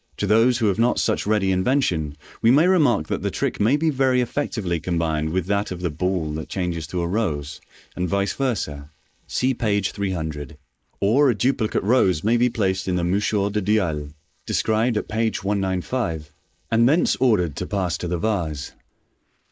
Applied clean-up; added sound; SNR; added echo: neural mask model Resemble Enhance denoiser.